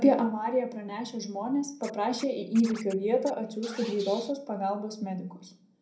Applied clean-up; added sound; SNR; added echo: none; Scratching (performance technique); 19 dB; reverberation time 0.5 s.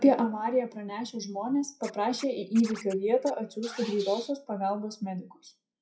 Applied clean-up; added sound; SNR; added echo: classical method WPE with log-MMSE.